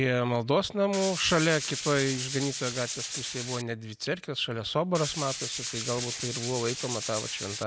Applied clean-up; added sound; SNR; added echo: none; Tools; 6 dB; none.